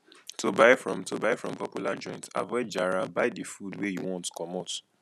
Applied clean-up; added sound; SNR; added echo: none; none; none; none.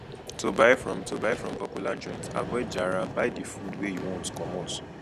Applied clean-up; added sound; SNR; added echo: none; Vehicle; 10 dB; none.